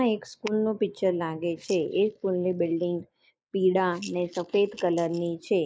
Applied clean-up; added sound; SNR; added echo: neural mask model Resemble Enhance denoiser.